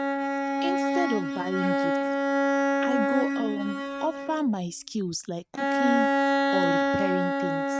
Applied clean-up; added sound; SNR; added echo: neural mask model RNNoise.